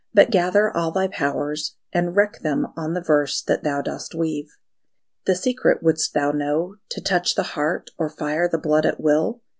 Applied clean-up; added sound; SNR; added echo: none; none; none; none.